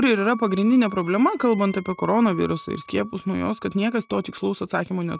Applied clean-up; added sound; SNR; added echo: neural mask model RNNoise.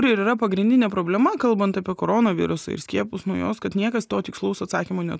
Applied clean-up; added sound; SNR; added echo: none; none; none; none.